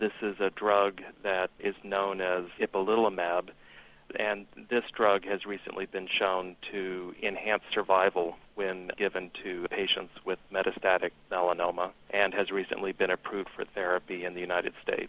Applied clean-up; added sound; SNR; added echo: none; none; none; none.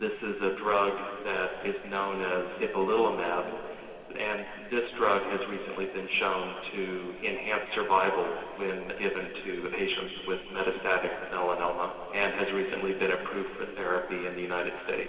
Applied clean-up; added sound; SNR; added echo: none; none; none; reverberation time 2.6 s.